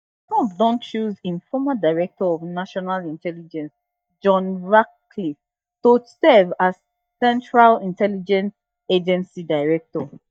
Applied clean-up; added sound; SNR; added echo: neural mask model DeepFilterNet 3.